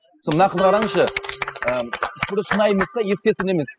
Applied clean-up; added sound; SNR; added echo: classical method spectral subtraction.